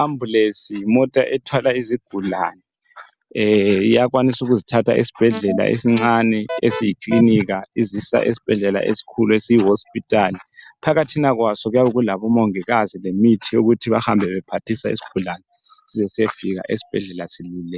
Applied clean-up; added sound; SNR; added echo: none; Alarm; 9 dB; none.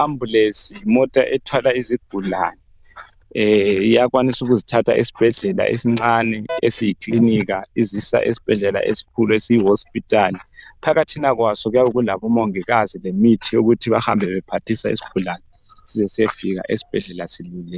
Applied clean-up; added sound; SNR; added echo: neural diffusion model UNIVERSE++.